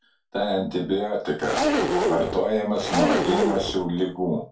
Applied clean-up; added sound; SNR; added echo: none; Zipper (clothing); -2 dB; reverberation time 0.2 s.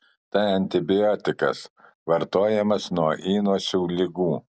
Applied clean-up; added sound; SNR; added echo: none; none; none; none.